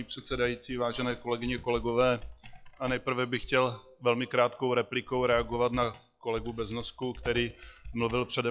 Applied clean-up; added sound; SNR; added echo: classical method log-MMSE.